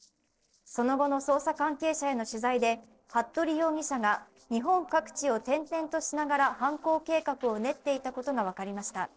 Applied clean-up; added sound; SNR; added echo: neural separator model SepFormer DNS4.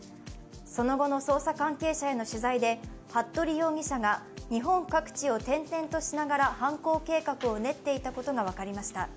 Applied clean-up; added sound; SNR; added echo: none; none; none; none.